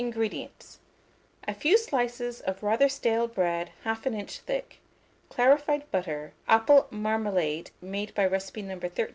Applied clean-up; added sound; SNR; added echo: none; none; none; none.